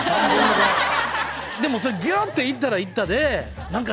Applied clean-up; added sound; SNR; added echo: none; none; none; none.